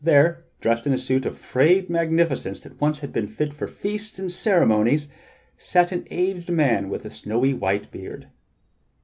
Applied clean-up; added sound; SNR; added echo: none; none; none; none.